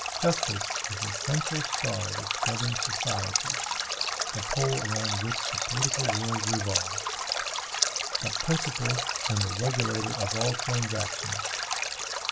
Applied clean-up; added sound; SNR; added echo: none; Stream; -2 dB; reverberation time 0.2 s.